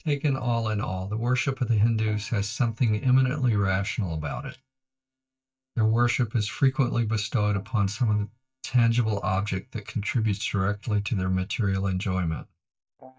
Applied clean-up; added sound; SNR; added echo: neural mask model DeepFilterNet 3.